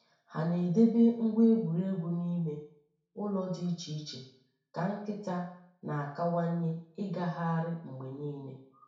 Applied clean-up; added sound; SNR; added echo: none; none; none; reverberation time 0.6 s.